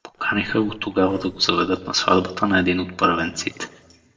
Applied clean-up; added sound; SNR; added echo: neural separator model SepFormer DNS4.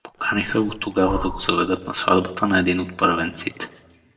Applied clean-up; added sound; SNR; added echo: none; Breathing; 12 dB; reverberation time 1.2 s.